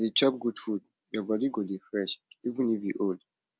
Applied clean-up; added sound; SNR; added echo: none; none; none; none.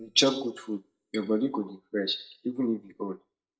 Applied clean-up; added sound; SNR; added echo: neural mask model DeepFilterNet 3.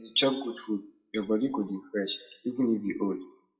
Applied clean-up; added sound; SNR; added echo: classical method WPE with log-MMSE.